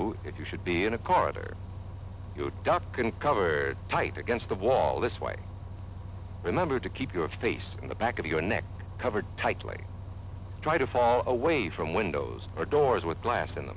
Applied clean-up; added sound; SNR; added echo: none; Bus; 10 dB; none.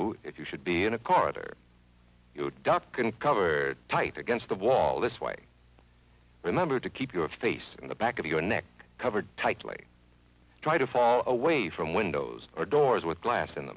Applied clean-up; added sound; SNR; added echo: none; none; none; none.